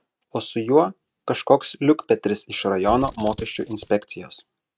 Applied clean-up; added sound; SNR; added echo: neural mask model RNNoise.